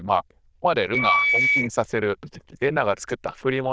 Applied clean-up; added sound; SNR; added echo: neural diffusion model UNIVERSE++.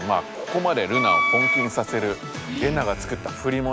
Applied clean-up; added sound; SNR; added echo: none; Wind instrument, woodwind instrument; -2 dB; none.